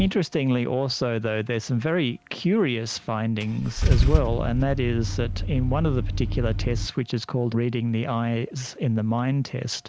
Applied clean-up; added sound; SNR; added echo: none; Idling / Engine starting / Car; 4 dB; none.